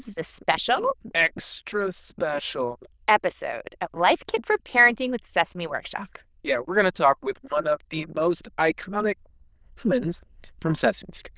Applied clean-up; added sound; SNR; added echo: neural diffusion model UNIVERSE++.